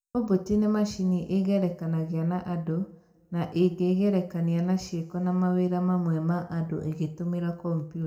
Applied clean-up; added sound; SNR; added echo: none; none; none; reverberation time 0.9 s.